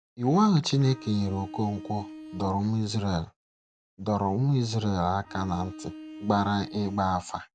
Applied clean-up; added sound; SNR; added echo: none; Bowed string instrument; 16 dB; none.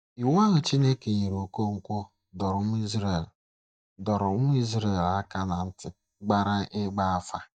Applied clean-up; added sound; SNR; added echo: neural mask model DeepFilterNet 3.